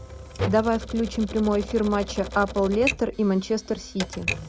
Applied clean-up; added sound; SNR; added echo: none; Typewriter; 8 dB; none.